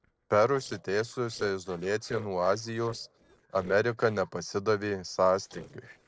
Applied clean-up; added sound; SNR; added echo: neural separator model SepFormer DNS4.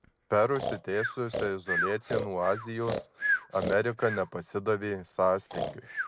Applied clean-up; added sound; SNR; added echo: none; Breathing; 5 dB; none.